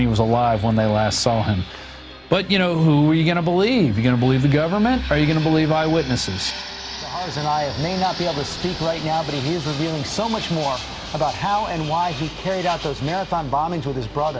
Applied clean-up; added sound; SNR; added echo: none; Fixed-wing aircraft, airplane; 14 dB; none.